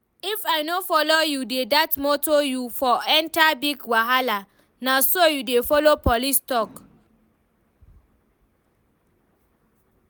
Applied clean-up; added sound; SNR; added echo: none; none; none; none.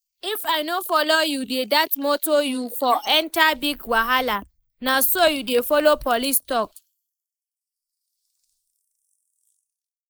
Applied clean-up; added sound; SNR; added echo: neural mask model Resemble Enhance denoiser.